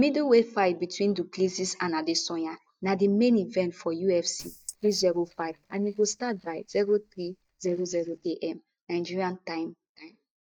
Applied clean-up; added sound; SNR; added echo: neural mask model DeepFilterNet 3.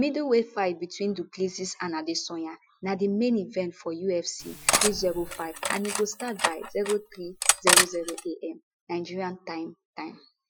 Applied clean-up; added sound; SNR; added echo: classical method Wiener filter.